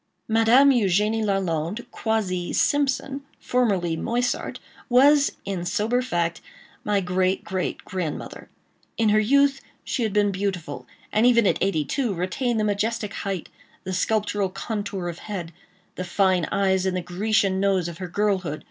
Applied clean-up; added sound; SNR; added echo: none; none; none; none.